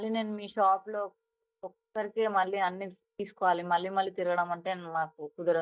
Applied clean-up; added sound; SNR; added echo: neural mask model DeepFilterNet 3.